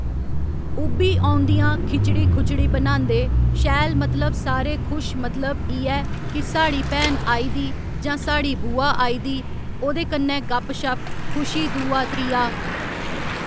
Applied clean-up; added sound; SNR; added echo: none; Mechanisms / Bicycle; -3 dB; none.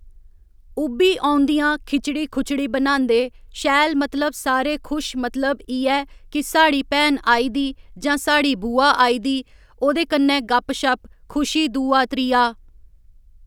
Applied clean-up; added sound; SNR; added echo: none; none; none; none.